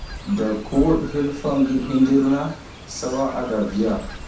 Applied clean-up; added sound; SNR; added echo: none; Fowl; 13 dB; reverberation time 0.7 s.